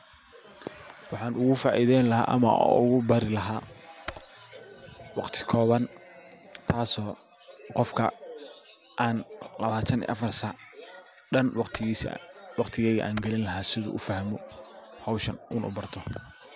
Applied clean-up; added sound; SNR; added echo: none; Computer keyboard; 17 dB; none.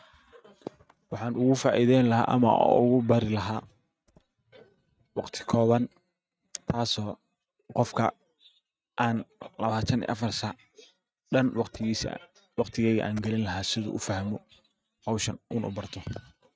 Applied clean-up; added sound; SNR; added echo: neural mask model RNNoise.